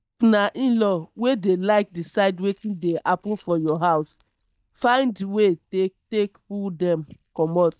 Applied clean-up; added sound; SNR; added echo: neural mask model DeepFilterNet 3.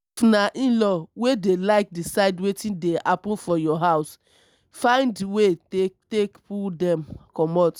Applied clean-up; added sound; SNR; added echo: none; none; none; none.